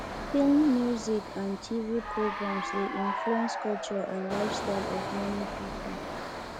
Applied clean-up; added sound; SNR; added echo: none; Engine + Applause / Cheering; 5 dB; none.